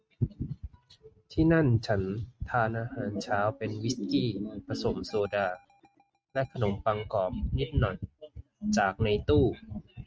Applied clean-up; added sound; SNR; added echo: neural mask model RNNoise.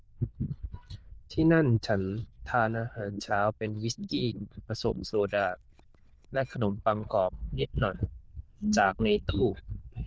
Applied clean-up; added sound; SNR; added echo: neural diffusion model UNIVERSE++.